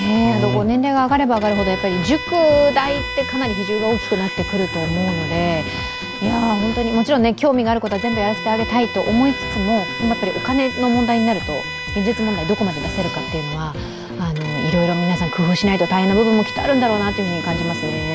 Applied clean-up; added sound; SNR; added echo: none; Bowed string instrument; 10 dB; none.